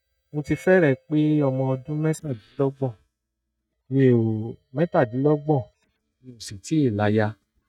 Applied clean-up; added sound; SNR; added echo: neural mask model DeepFilterNet 3.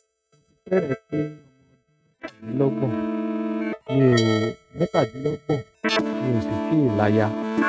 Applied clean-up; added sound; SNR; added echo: neural mask model RNNoise.